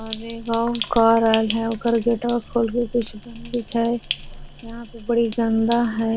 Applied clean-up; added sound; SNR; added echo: none; Sink (filling or washing); 9 dB; none.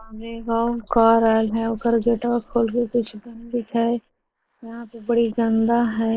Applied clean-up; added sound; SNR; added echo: neural mask model Resemble Enhance denoiser.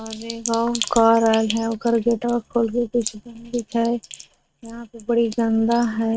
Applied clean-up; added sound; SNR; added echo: neural mask model RNNoise.